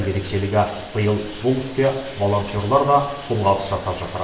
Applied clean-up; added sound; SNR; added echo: none; Bathtub (filling or washing); 15 dB; reverberation time 0.8 s.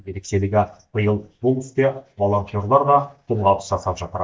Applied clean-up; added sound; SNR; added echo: neural mask model DeepFilterNet 3.